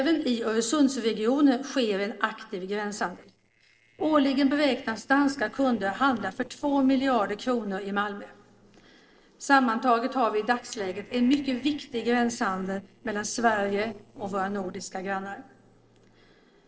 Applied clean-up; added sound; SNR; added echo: neural separator model SepFormer DNS4.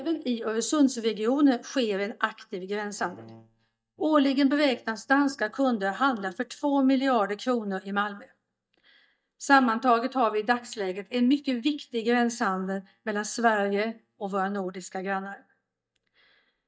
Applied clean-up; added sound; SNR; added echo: neural mask model DeepFilterNet 3.